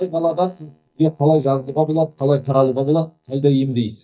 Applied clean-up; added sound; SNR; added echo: neural mask model DeepFilterNet 3.